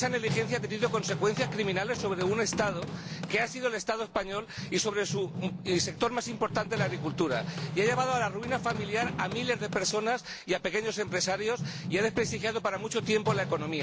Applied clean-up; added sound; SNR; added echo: none; Run; 7 dB; none.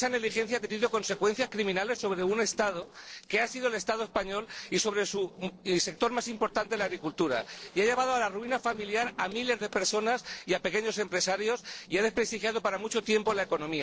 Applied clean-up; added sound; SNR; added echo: neural separator model SepFormer DNS4.